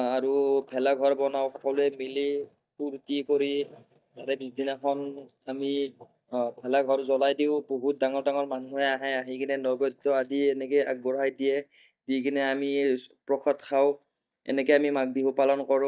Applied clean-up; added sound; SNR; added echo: neural mask model DeepFilterNet 3.